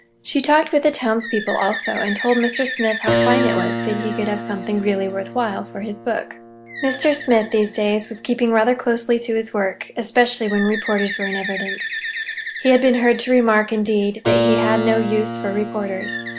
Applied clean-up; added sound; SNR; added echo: none; Keyboard (musical) + Bird; 6 dB; none.